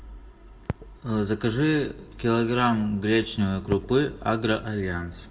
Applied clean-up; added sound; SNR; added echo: none; Crackle; 16 dB; reverberation time 1.3 s.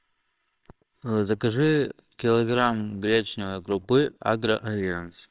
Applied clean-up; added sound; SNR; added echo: neural separator model SepFormer WHAMR!.